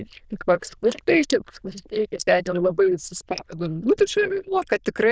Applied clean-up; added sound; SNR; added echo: neural diffusion model UNIVERSE++.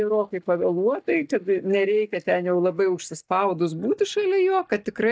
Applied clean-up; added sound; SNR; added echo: neural mask model DeepFilterNet 3.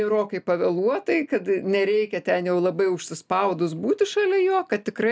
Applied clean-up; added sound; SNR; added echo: none; none; none; none.